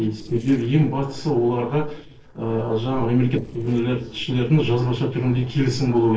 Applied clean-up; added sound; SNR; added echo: neural separator model SepFormer DNS4.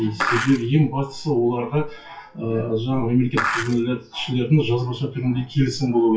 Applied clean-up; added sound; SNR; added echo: classical method WPE with log-MMSE.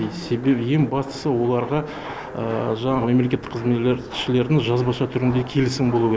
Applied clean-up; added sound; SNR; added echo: none; none; none; none.